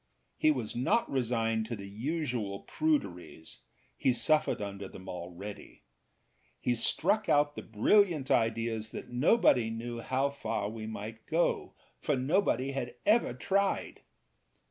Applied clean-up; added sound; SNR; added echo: none; none; none; none.